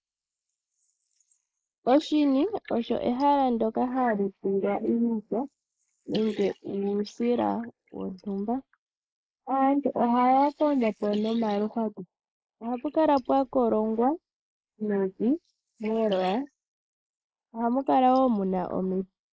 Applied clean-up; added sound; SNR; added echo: neural mask model Resemble Enhance denoiser.